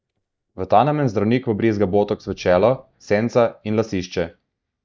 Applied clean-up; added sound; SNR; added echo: neural mask model DeepFilterNet 3.